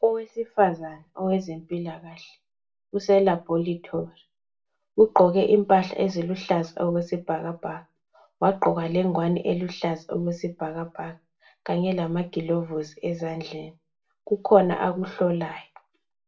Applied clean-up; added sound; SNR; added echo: none; none; none; reverberation time 0.2 s.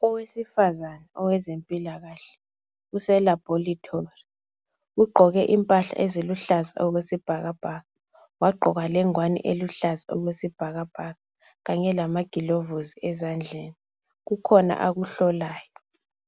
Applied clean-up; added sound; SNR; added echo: none; none; none; none.